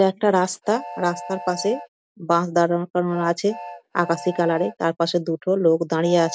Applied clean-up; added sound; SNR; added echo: none; Train; 17 dB; none.